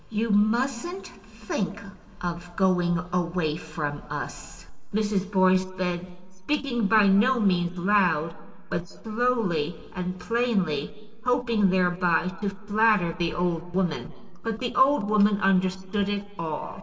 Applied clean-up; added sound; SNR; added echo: none; none; none; reverberation time 2.4 s.